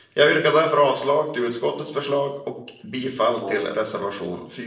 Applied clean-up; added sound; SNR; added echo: neural separator model SepFormer DNS4.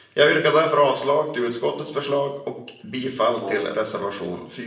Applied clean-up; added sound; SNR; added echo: none; Brass instrument; 14 dB; reverberation time 0.7 s.